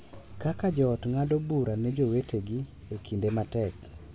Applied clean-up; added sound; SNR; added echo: none; none; none; none.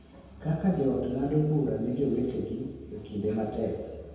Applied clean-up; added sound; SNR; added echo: none; none; none; reverberation time 1.1 s.